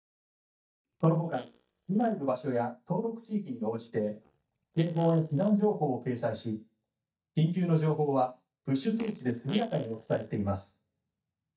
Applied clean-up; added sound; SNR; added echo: neural mask model DeepFilterNet 3.